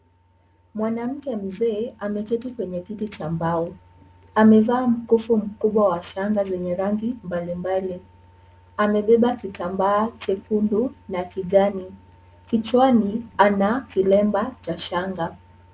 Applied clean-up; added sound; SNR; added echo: none; none; none; none.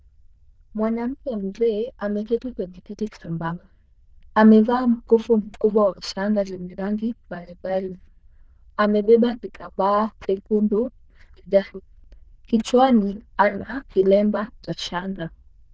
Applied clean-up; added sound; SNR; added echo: neural diffusion model UNIVERSE++.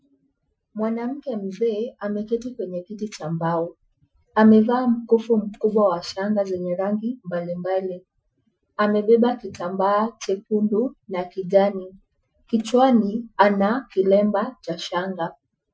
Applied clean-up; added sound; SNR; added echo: classical method Wiener filter.